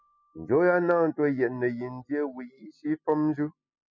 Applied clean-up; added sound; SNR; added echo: classical method spectral subtraction.